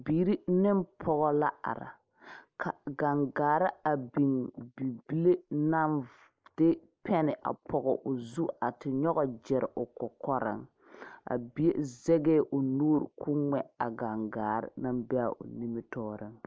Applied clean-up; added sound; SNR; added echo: neural mask model Resemble Enhance denoiser.